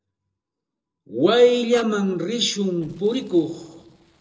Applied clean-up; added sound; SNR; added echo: neural separator model SepFormer DNS4.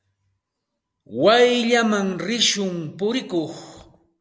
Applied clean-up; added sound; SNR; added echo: none; none; none; none.